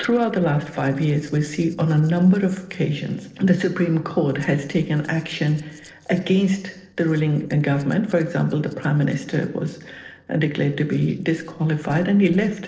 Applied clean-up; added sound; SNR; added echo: neural separator model SepFormer DNS4.